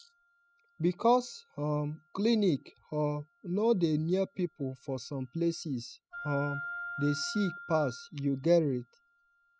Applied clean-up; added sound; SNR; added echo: classical method spectral subtraction.